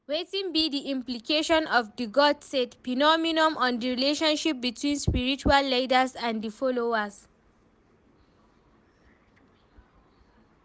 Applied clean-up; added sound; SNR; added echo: none; none; none; none.